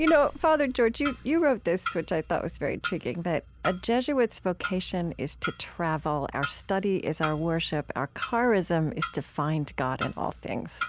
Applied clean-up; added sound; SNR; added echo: none; Clock; 12 dB; none.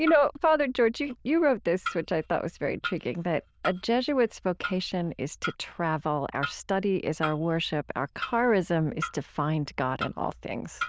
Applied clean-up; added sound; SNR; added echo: neural diffusion model UNIVERSE++.